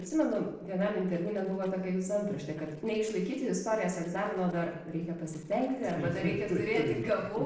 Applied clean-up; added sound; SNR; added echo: neural separator model SepFormer DNS4.